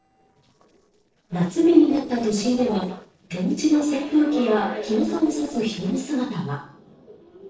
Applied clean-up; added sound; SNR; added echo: neural separator model SepFormer DNS4.